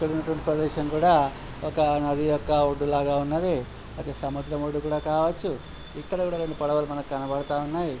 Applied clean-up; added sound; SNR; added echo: none; Insect; 15 dB; none.